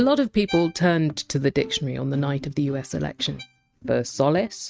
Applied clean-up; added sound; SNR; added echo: neural mask model RNNoise.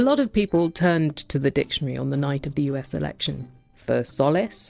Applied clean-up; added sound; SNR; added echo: neural separator model SepFormer DNS4.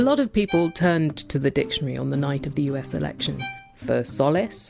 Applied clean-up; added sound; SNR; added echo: none; Bowed string instrument; 17 dB; none.